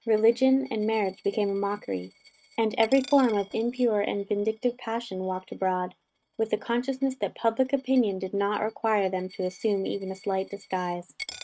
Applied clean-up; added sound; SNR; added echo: neural mask model RNNoise.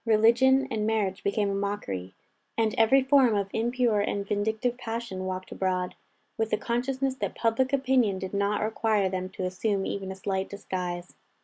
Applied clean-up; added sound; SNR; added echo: none; none; none; none.